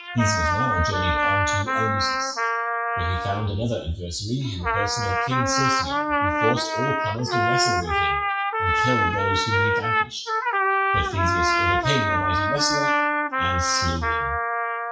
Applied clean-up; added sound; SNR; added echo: classical method WPE with log-MMSE.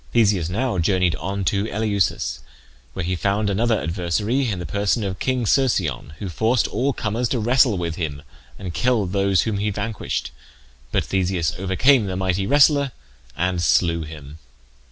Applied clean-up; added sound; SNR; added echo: none; none; none; none.